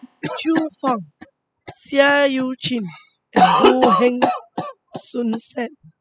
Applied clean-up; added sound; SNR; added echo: classical method spectral subtraction.